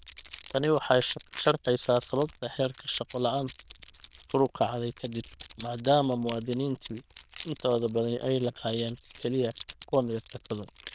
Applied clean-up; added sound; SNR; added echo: neural diffusion model UNIVERSE++.